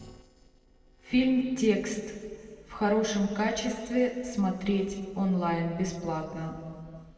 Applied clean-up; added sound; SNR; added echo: neural separator model SepFormer DNS4.